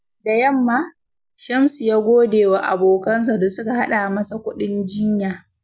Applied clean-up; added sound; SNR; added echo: none; none; none; none.